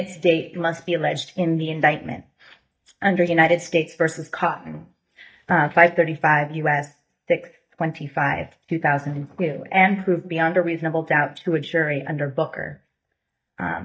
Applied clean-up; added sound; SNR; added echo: neural mask model DeepFilterNet 3.